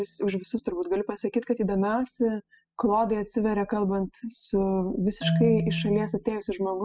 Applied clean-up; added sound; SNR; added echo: classical method spectral subtraction.